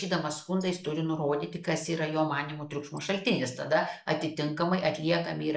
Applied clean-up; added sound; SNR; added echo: neural mask model Resemble Enhance denoiser.